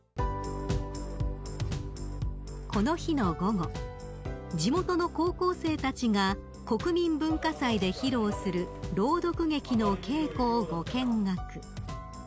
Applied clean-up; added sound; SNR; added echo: none; none; none; none.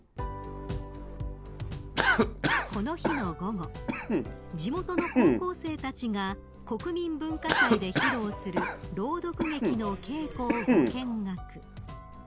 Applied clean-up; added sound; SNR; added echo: none; Cough; -2 dB; none.